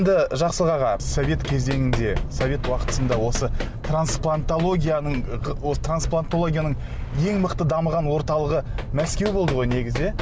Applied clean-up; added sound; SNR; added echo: none; Run; 14 dB; none.